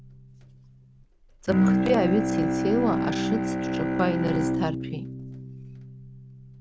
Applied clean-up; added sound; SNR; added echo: none; Bowed string instrument; -2 dB; none.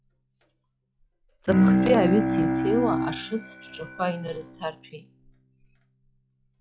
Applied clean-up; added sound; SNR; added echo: classical method log-MMSE.